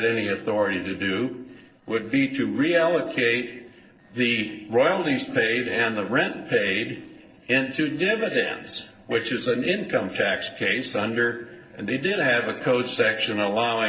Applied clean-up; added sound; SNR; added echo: neural separator model SepFormer DNS4.